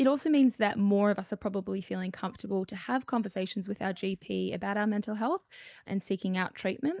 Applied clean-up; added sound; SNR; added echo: neural mask model DeepFilterNet 3.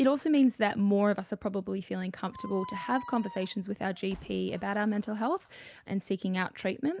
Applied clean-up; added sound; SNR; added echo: none; Squeak; 17 dB; none.